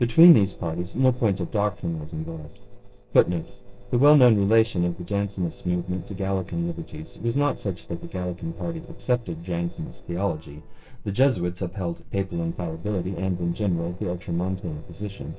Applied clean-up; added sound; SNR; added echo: neural separator model SepFormer DNS4.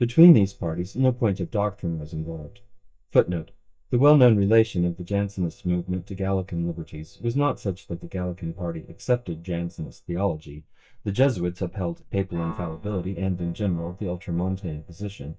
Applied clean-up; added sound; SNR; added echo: neural mask model DeepFilterNet 3.